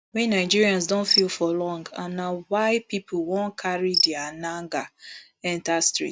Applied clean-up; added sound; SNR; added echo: none; Cricket; 6 dB; none.